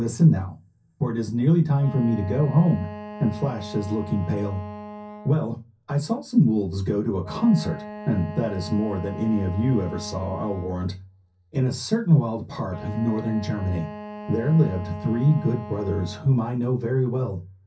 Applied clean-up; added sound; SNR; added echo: none; Wind instrument, woodwind instrument; 15 dB; reverberation time 0.3 s.